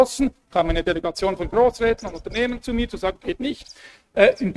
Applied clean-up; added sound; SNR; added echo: neural mask model RNNoise.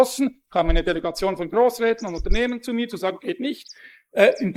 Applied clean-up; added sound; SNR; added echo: neural mask model Resemble Enhance denoiser.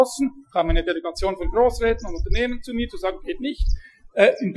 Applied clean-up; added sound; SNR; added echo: classical method Wiener filter.